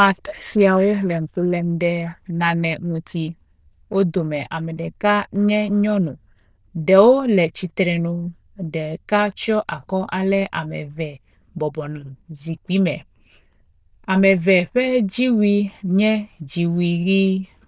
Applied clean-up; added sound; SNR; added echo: neural diffusion model UNIVERSE++.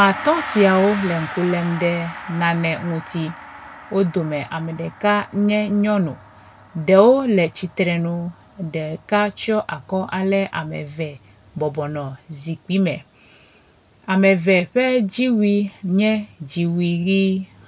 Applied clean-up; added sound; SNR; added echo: none; Gong; 17 dB; none.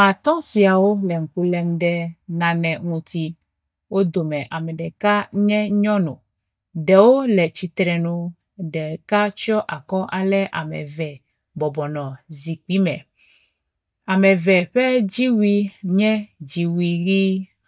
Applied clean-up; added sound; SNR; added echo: neural mask model DeepFilterNet 3.